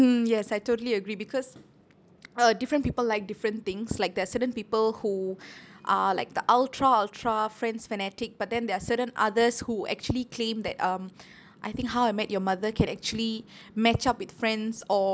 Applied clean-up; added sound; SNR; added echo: none; none; none; none.